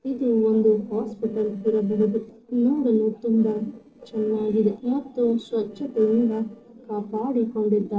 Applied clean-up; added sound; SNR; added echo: neural separator model SepFormer DNS4.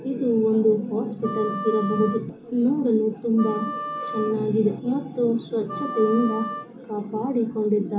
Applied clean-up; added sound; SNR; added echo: none; Wind instrument, woodwind instrument; 11 dB; reverberation time 0.2 s.